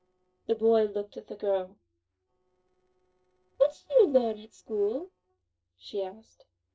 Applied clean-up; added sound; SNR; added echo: neural separator model SepFormer DNS4.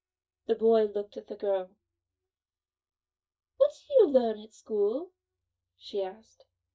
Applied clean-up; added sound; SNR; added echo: neural mask model DeepFilterNet 3.